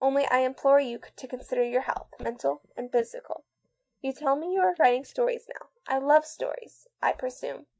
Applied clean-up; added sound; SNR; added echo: neural mask model DeepFilterNet 3.